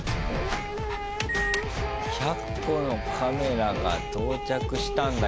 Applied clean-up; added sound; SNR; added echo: none; none; none; none.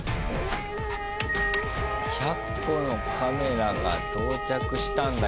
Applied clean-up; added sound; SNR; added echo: none; Wind instrument, woodwind instrument; 10 dB; none.